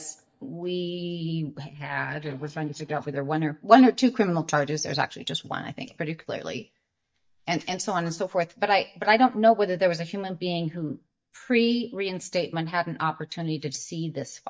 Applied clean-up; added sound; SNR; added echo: neural mask model DeepFilterNet 3.